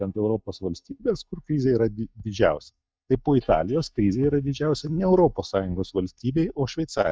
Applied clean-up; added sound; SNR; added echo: neural mask model DeepFilterNet 3.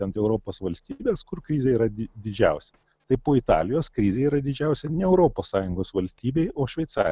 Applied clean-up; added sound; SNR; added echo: none; none; none; none.